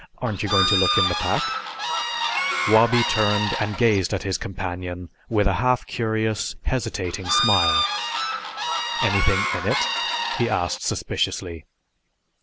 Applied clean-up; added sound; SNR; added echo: none; Bird / Fowl; 0 dB; none.